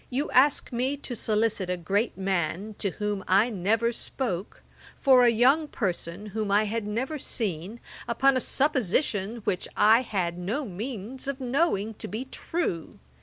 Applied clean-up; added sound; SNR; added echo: none; none; none; none.